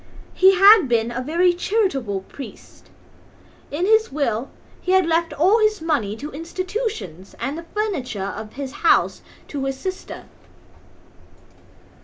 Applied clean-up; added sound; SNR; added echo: none; none; none; none.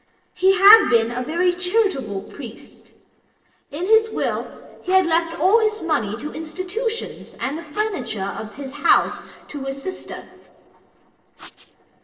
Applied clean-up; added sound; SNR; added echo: neural separator model SepFormer DNS4.